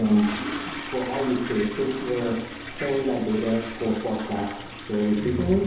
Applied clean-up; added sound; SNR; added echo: none; Toilet flush; 10 dB; reverberation time 2.8 s.